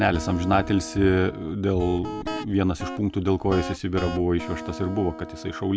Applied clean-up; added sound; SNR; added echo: none; Guitar; 11 dB; none.